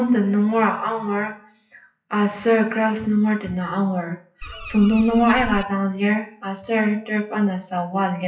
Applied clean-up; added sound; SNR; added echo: classical method WPE with log-MMSE.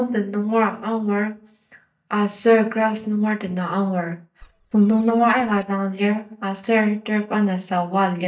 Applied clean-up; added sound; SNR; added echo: neural mask model DeepFilterNet 3.